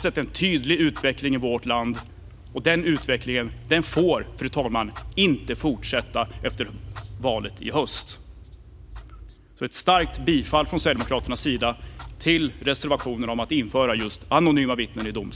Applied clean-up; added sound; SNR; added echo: none; Clock; 14 dB; none.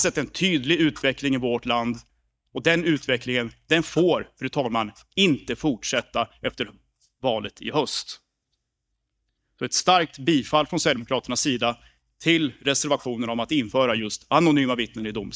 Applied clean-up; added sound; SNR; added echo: neural mask model DeepFilterNet 3.